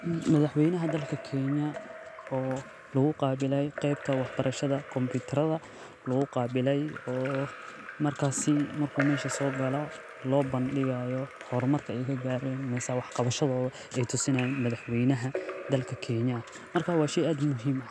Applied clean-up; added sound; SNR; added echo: none; Drip / Trickle, dribble / Splash, splatter; 13 dB; none.